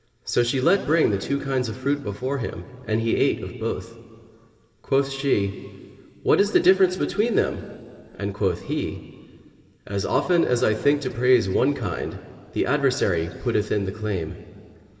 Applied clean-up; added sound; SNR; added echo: none; none; none; reverberation time 2.4 s.